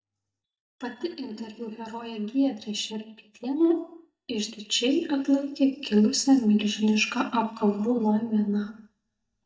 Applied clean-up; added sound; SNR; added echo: neural mask model DeepFilterNet 3.